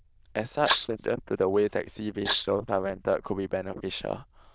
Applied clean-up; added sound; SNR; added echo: neural diffusion model UNIVERSE++.